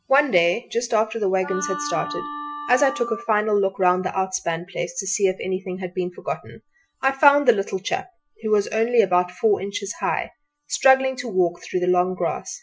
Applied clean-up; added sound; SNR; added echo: classical method Wiener filter.